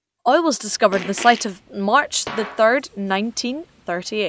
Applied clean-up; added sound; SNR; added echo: none; Fart; 16 dB; none.